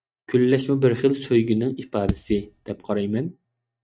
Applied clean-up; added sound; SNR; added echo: neural mask model RNNoise.